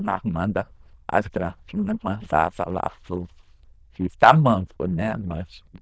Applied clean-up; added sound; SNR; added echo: neural diffusion model UNIVERSE++.